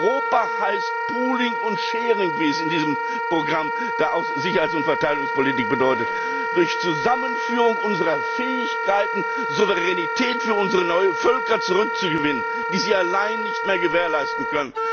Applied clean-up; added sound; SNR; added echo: none; Wind instrument, woodwind instrument; 1 dB; none.